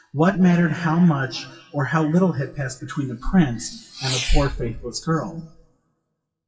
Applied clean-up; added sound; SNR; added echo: classical method WPE with log-MMSE.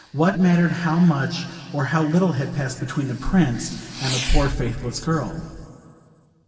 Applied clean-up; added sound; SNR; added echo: none; Fireworks; 17 dB; reverberation time 2.4 s.